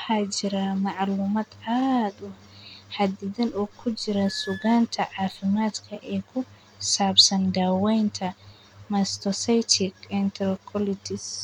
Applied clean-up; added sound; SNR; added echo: none; Squeak / Screech; 20 dB; none.